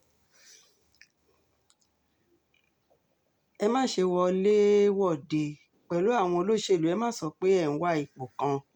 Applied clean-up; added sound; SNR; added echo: none; none; none; none.